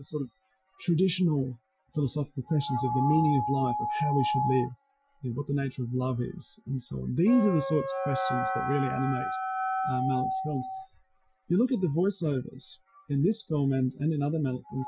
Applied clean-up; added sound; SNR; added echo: classical method Wiener filter.